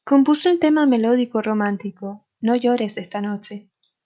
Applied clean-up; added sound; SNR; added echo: none; none; none; none.